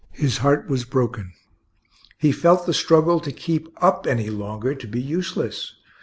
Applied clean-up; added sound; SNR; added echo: none; none; none; none.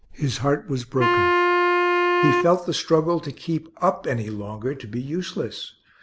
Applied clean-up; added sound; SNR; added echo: none; Wind instrument, woodwind instrument; -3 dB; none.